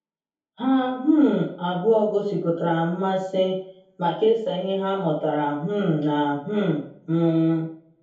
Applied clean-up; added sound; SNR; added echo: none; none; none; reverberation time 0.6 s.